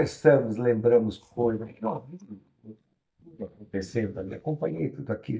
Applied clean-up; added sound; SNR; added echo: neural mask model DeepFilterNet 3.